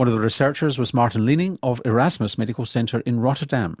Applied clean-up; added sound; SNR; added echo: none; none; none; none.